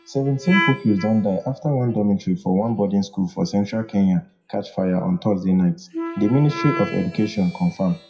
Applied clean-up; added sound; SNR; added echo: classical method WPE with log-MMSE.